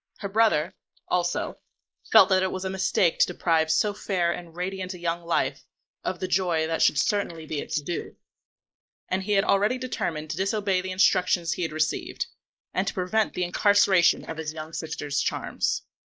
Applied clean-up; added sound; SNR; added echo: neural mask model Resemble Enhance denoiser.